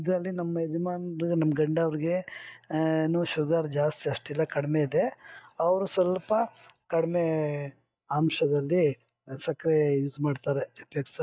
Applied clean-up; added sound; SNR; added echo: neural mask model DeepFilterNet 3.